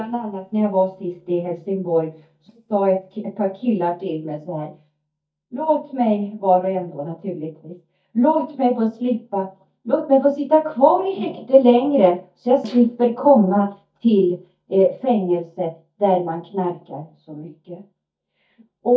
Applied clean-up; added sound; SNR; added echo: neural mask model DeepFilterNet 3.